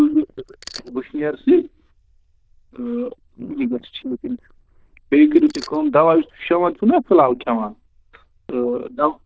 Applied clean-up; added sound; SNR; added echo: neural diffusion model UNIVERSE++.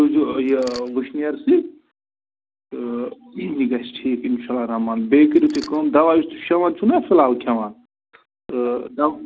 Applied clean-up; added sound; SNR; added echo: none; Mechanisms; 19 dB; none.